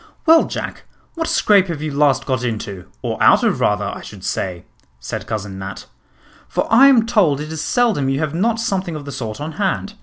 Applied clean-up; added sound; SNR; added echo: none; none; none; none.